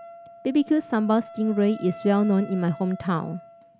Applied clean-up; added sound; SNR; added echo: none; Wind instrument, woodwind instrument; 18 dB; none.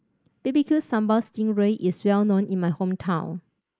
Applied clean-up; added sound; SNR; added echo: neural mask model Resemble Enhance denoiser.